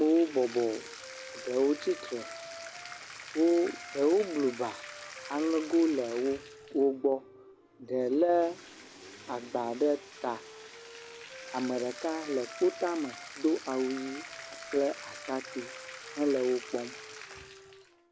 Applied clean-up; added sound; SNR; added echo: none; Bathtub (filling or washing) + Wind instrument, woodwind instrument; 14 dB; none.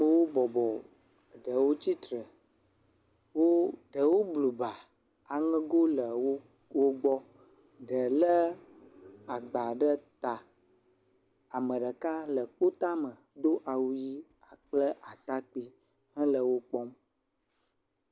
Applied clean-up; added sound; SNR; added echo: none; none; none; none.